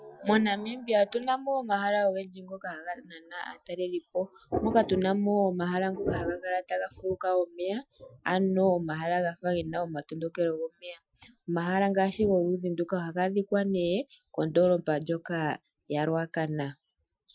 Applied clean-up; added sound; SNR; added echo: classical method Wiener filter.